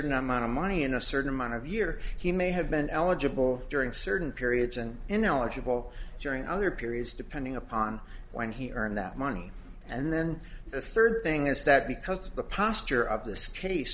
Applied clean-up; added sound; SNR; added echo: none; none; none; none.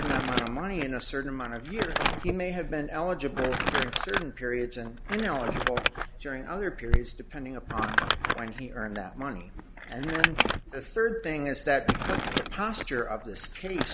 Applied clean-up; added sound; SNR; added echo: none; Crumpling, crinkling; 0 dB; none.